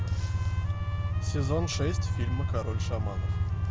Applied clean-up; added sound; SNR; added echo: none; Trumpet; 20 dB; none.